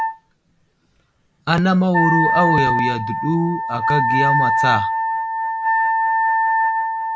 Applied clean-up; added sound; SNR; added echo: none; Wind instrument, woodwind instrument; -3 dB; none.